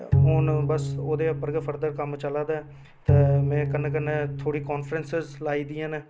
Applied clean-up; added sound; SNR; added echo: none; Bowed string instrument; -3 dB; none.